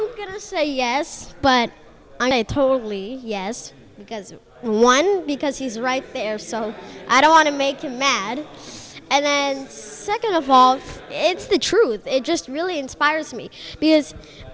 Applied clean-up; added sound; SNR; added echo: none; none; none; none.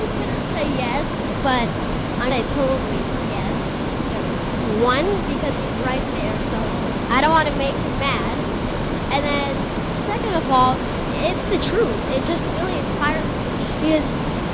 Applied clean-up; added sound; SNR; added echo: none; Ocean; -1 dB; none.